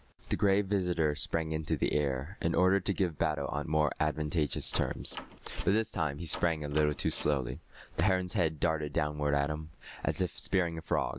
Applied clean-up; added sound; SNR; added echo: none; Door; 16 dB; none.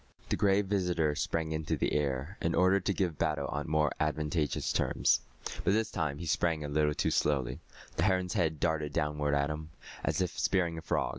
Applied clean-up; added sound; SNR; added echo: none; none; none; none.